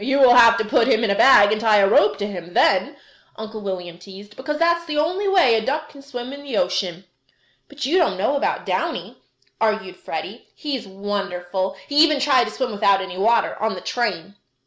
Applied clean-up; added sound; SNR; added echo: none; none; none; none.